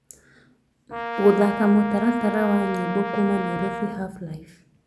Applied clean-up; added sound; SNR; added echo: none; Brass instrument; 7 dB; none.